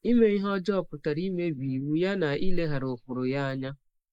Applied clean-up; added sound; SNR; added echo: neural mask model Resemble Enhance denoiser.